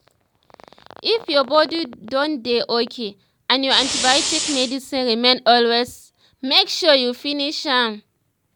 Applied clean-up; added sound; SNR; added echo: none; Fire; 4 dB; none.